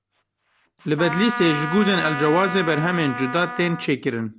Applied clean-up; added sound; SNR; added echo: none; Trumpet; 8 dB; none.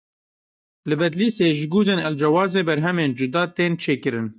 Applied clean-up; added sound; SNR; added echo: neural mask model DeepFilterNet 3.